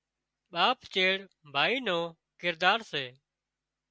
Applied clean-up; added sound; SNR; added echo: none; none; none; none.